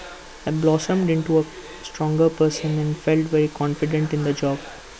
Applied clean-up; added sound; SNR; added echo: none; Domestic sounds, home sounds; 18 dB; none.